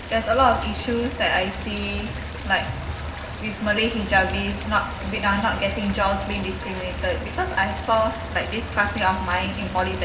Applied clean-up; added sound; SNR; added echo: none; Stream; 14 dB; reverberation time 0.4 s.